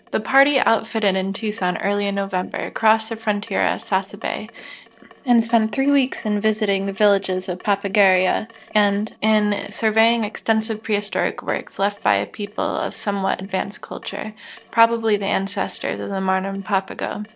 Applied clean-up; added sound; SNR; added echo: neural separator model SepFormer DNS4.